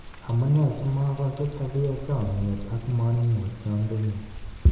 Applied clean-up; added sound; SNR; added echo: none; Water; 14 dB; reverberation time 1.0 s.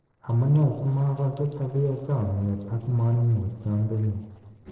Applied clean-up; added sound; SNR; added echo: neural separator model SepFormer DNS4.